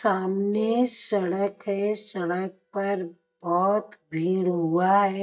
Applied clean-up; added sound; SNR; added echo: neural mask model DeepFilterNet 3.